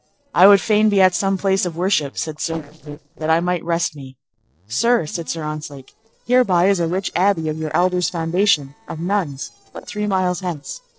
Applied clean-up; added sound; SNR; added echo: neural separator model SepFormer DNS4.